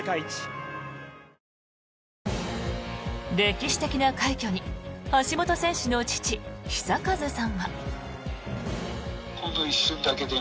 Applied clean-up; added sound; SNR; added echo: none; none; none; none.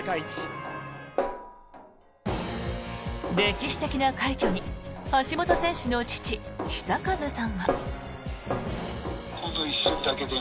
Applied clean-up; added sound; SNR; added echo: none; Snare drum; 6 dB; none.